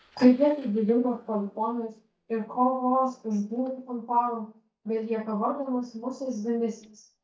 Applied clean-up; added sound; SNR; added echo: neural mask model DeepFilterNet 3.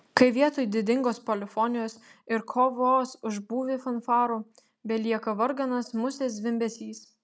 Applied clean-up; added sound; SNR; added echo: none; none; none; none.